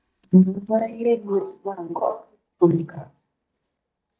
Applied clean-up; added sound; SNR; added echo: neural mask model DeepFilterNet 3.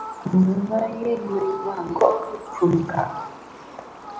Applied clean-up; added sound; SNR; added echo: none; Fowl; 13 dB; reverberation time 0.8 s.